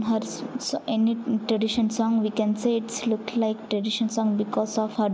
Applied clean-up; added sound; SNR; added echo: none; none; none; none.